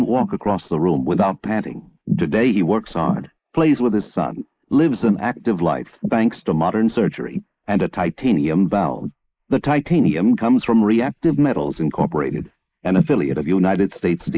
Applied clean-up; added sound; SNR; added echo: neural mask model Resemble Enhance denoiser.